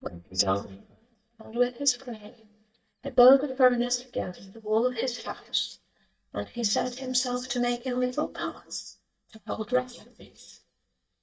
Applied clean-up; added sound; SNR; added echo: neural mask model DeepFilterNet 3.